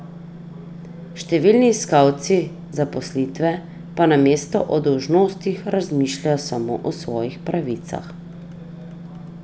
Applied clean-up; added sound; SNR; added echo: none; none; none; none.